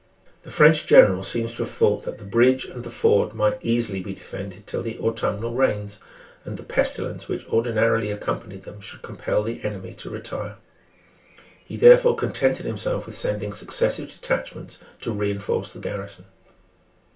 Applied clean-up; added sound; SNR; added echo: none; none; none; reverberation time 0.2 s.